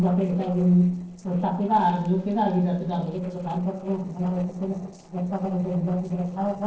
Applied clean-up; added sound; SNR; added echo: neural separator model SepFormer DNS4.